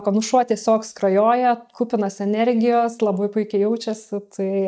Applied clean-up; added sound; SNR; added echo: neural mask model DeepFilterNet 3.